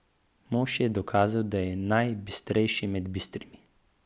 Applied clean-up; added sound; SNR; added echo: none; none; none; none.